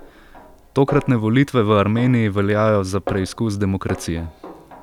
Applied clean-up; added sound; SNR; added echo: none; Snare drum; 16 dB; none.